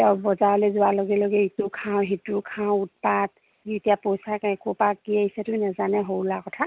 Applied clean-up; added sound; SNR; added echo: none; none; none; none.